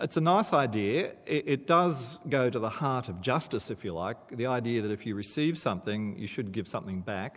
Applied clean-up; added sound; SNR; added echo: none; none; none; none.